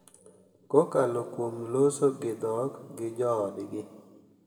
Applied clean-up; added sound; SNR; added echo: none; none; none; reverberation time 1.2 s.